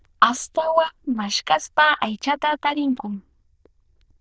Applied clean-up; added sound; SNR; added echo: neural diffusion model UNIVERSE++.